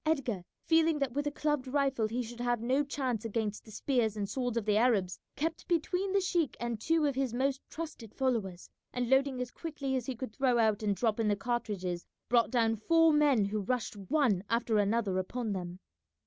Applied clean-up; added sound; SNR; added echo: none; none; none; none.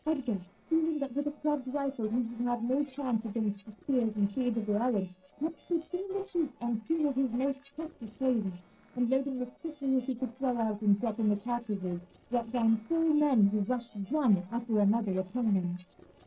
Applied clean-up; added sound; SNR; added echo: neural separator model SepFormer DNS4.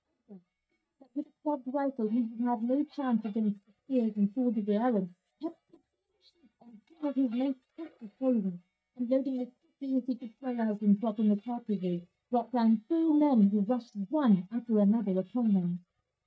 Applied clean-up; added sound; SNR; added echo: neural mask model DeepFilterNet 3.